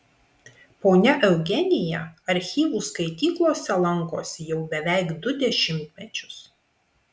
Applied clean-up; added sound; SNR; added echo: none; none; none; none.